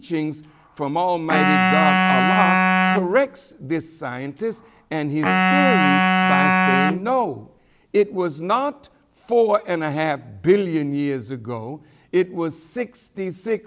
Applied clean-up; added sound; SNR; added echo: none; Wind instrument, woodwind instrument; -4 dB; none.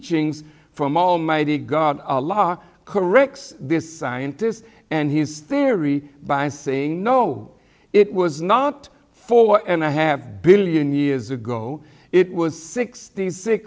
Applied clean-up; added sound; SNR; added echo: none; none; none; none.